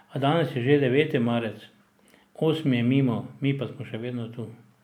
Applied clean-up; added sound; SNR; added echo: none; none; none; none.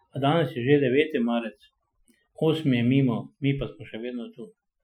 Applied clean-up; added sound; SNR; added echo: classical method Wiener filter.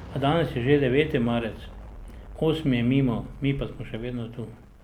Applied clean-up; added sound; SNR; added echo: none; Explosion; 15 dB; none.